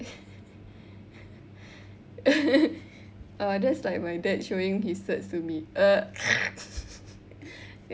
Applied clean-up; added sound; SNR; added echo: none; none; none; none.